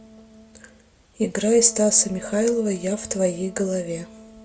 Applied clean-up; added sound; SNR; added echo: none; Wind instrument, woodwind instrument; 20 dB; none.